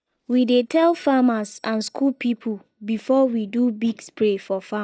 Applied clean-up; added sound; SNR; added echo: neural mask model DeepFilterNet 3.